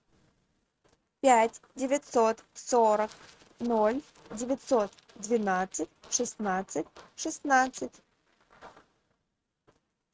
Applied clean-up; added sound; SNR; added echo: neural mask model RNNoise.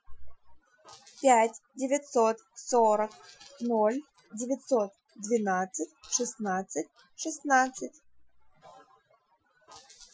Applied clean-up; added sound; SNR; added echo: classical method Wiener filter.